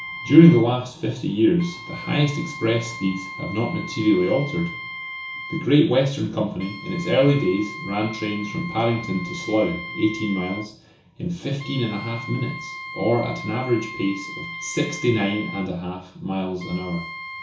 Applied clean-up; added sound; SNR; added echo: none; Wind instrument, woodwind instrument; 13 dB; reverberation time 0.7 s.